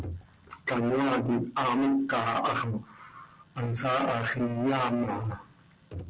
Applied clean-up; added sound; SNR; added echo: none; none; none; none.